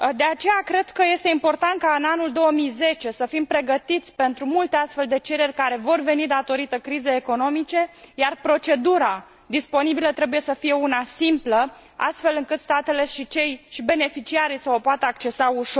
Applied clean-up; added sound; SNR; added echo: none; none; none; none.